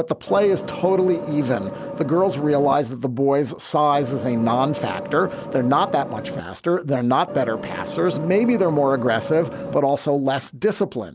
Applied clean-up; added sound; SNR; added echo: none; Vehicle; 10 dB; none.